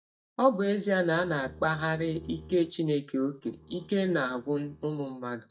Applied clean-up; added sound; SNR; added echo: neural mask model DeepFilterNet 3.